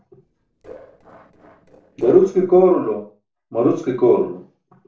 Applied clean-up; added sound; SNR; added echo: neural separator model SepFormer DNS4.